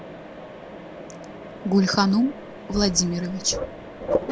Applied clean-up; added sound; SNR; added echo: none; Mechanisms; 7 dB; none.